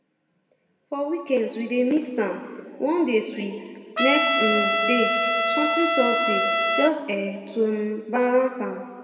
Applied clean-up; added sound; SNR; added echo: none; Trumpet; -3 dB; reverberation time 2.0 s.